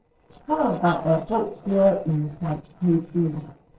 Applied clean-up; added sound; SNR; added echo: neural separator model SepFormer DNS4.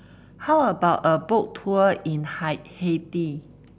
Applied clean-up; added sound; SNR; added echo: none; none; none; none.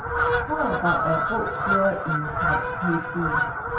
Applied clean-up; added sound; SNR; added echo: none; Fowl; -3 dB; reverberation time 0.6 s.